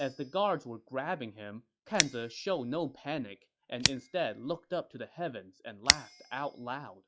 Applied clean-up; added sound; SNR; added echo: classical method log-MMSE.